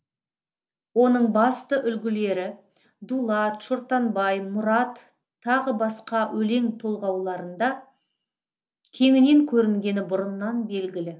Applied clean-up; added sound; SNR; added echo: none; none; none; none.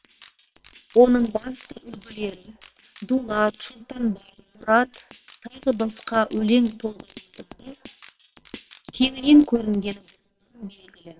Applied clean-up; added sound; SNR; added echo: neural separator model SepFormer WHAM!.